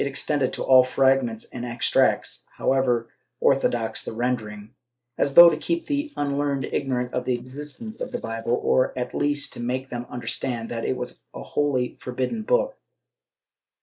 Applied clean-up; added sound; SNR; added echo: neural mask model Resemble Enhance denoiser.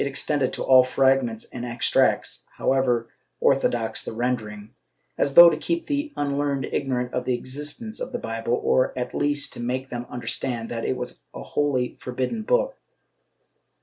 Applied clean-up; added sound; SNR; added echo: none; none; none; none.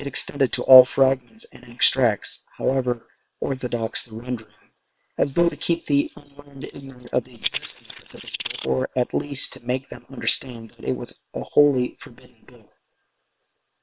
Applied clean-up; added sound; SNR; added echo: neural separator model SepFormer WHAM!.